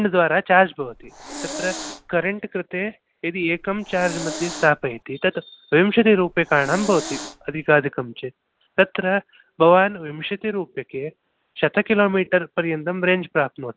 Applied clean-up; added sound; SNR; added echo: none; Hiss; 12 dB; none.